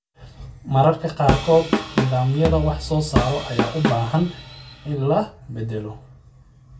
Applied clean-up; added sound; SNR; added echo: none; Drum kit; 2 dB; reverberation time 0.2 s.